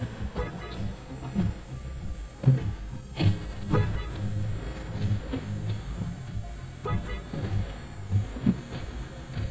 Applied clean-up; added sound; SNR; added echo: neural mask model DeepFilterNet 3.